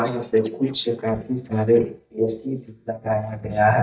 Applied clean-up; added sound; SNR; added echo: neural mask model DeepFilterNet 3.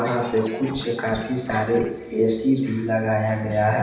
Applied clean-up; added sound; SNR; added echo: none; Scratching (performance technique); 16 dB; reverberation time 0.9 s.